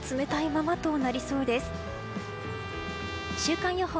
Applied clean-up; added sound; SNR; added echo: none; Trumpet; 12 dB; none.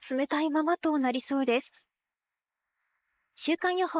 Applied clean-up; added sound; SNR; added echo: neural mask model Resemble Enhance denoiser.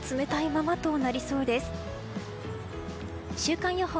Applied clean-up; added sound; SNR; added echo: none; none; none; none.